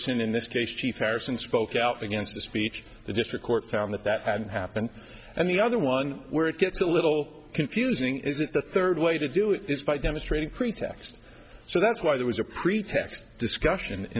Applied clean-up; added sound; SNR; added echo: none; none; none; none.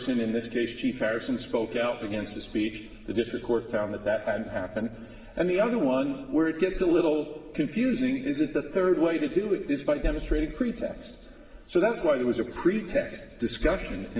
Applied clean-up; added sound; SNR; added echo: none; none; none; reverberation time 1.6 s.